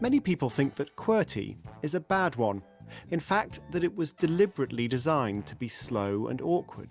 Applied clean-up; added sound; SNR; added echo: none; none; none; none.